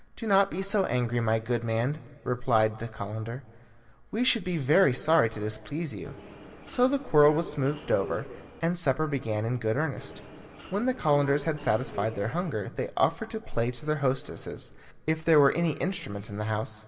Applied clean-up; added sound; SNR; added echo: none; Subway, metro, underground; 16 dB; reverberation time 1.8 s.